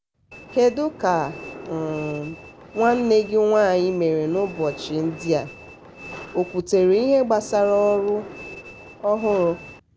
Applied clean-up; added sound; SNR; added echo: none; Train; 16 dB; none.